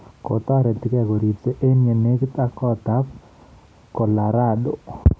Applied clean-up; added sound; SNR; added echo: none; none; none; none.